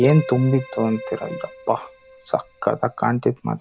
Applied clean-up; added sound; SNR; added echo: none; Bicycle + Keyboard (musical); 14 dB; none.